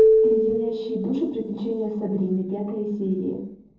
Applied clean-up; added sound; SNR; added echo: neural separator model SepFormer DNS4.